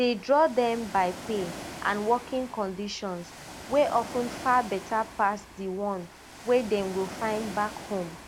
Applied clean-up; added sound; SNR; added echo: none; Ocean; 14 dB; none.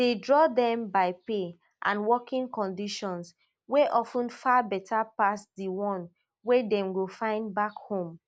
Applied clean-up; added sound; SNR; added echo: none; none; none; none.